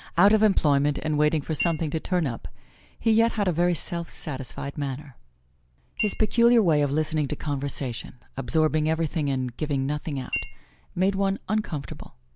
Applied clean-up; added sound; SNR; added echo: none; Chink, clink; 13 dB; none.